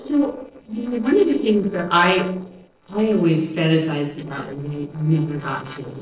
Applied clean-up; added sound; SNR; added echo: neural separator model SepFormer DNS4.